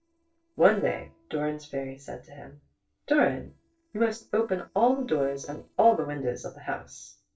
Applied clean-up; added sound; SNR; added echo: neural separator model SepFormer DNS4.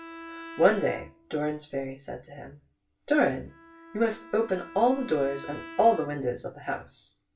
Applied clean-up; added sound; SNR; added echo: none; Bowed string instrument; 18 dB; reverberation time 0.3 s.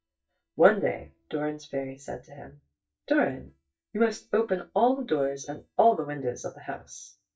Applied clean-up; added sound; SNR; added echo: neural mask model DeepFilterNet 3.